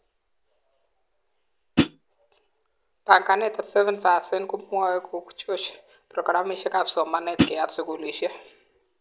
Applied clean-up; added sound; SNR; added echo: none; Hi-hat; -4 dB; none.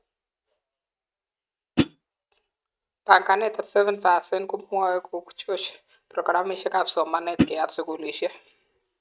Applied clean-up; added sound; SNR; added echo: neural mask model RNNoise.